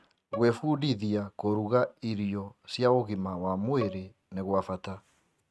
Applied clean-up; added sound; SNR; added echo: neural mask model RNNoise.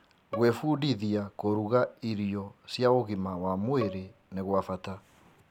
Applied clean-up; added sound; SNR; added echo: none; Bowed string instrument; 15 dB; none.